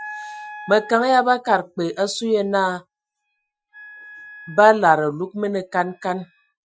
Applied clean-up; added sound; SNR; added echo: classical method Wiener filter.